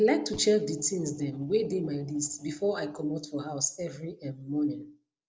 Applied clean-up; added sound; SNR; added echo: neural separator model SepFormer DNS4.